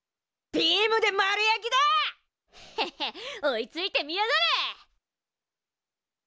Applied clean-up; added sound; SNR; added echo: none; none; none; none.